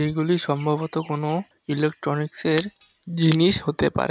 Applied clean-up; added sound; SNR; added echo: none; Shatter; 17 dB; none.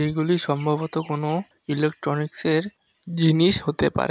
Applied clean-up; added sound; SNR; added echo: none; none; none; none.